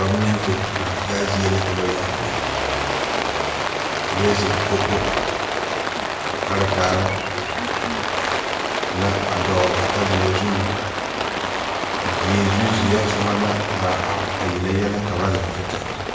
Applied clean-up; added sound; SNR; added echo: none; Rain; -1 dB; reverberation time 1.1 s.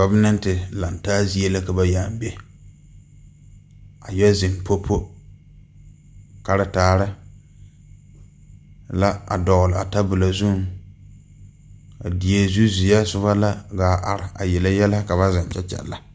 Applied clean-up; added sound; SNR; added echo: none; none; none; none.